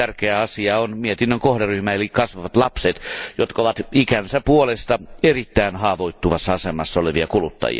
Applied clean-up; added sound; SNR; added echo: none; none; none; none.